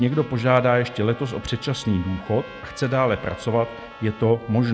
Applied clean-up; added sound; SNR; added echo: none; Trumpet + Trumpet; 19 dB; none.